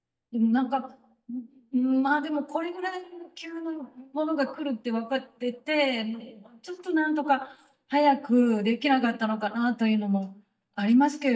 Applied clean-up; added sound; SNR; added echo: neural mask model DeepFilterNet 3.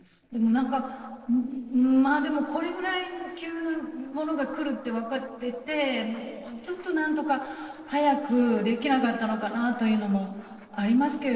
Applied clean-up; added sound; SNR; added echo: neural separator model SepFormer DNS4.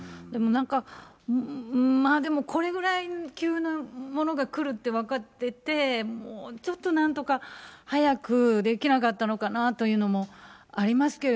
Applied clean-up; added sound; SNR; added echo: none; none; none; none.